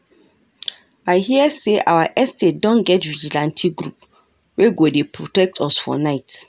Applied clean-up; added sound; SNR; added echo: none; none; none; none.